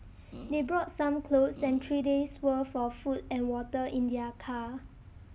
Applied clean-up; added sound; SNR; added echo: none; Fart; 16 dB; none.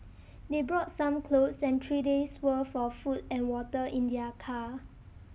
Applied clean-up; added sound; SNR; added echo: none; none; none; none.